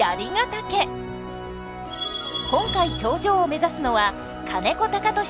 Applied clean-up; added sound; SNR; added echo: none; none; none; none.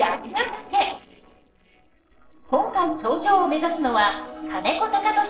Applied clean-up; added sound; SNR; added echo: neural separator model SepFormer DNS4.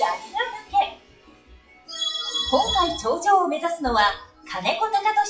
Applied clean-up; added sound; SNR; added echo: classical method WPE with log-MMSE.